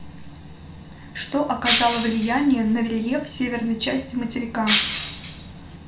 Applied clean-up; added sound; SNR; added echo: none; Shatter; 2 dB; reverberation time 0.3 s.